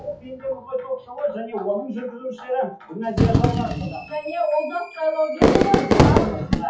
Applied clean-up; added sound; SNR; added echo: classical method WPE with log-MMSE.